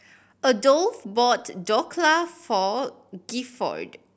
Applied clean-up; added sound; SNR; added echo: none; none; none; none.